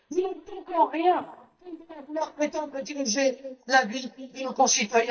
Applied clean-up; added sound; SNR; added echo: neural mask model DeepFilterNet 3.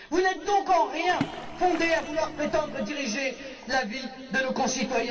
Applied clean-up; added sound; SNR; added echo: none; Splash, splatter; 11 dB; reverberation time 2.8 s.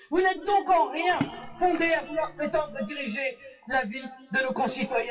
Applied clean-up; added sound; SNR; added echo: classical method WPE with log-MMSE.